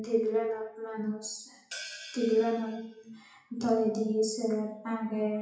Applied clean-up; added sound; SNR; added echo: classical method WPE with log-MMSE.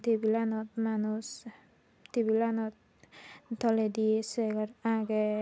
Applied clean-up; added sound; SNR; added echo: none; none; none; none.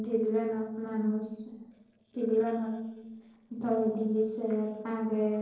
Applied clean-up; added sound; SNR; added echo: neural separator model SepFormer DNS4.